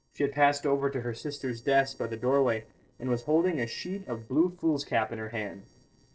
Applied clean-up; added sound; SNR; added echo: neural separator model SepFormer DNS4.